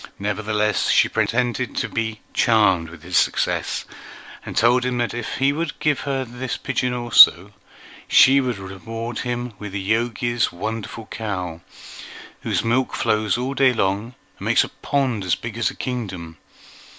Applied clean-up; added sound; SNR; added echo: none; none; none; none.